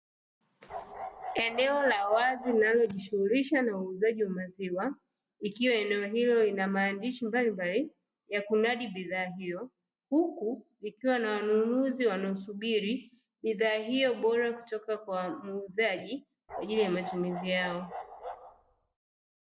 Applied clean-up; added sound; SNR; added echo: none; Bark; 12 dB; none.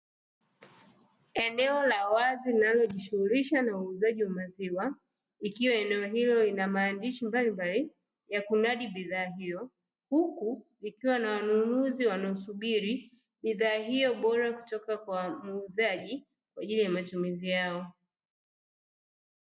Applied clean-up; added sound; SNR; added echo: none; none; none; none.